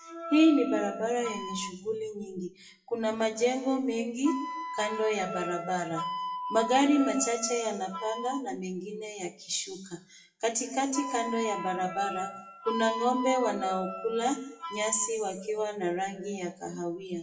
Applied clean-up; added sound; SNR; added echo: classical method WPE with log-MMSE.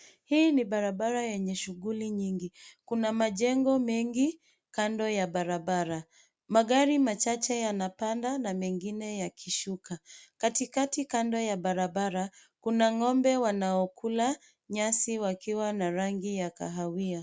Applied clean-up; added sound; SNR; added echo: none; none; none; none.